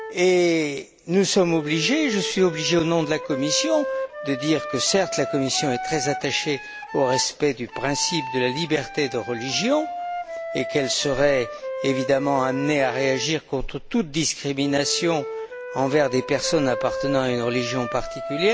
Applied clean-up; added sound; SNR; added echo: none; Wind instrument, woodwind instrument; 9 dB; none.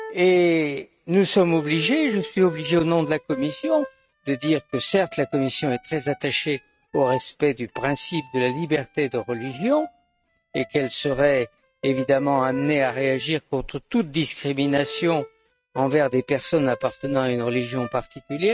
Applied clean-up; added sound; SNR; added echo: neural mask model RNNoise.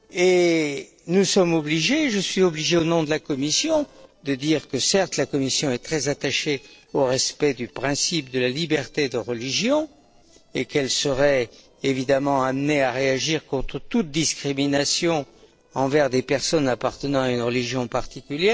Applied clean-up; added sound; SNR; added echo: neural separator model SepFormer DNS4.